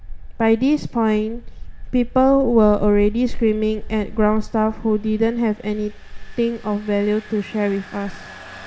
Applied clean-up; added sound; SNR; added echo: none; Engine; 10 dB; none.